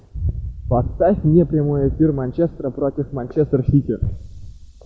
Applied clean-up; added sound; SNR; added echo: none; none; none; none.